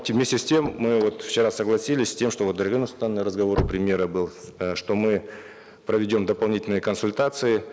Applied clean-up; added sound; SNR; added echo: none; Slam / Car; 12 dB; none.